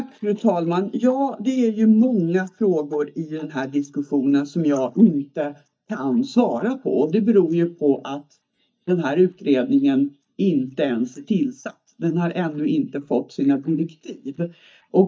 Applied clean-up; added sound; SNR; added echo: neural mask model DeepFilterNet 3.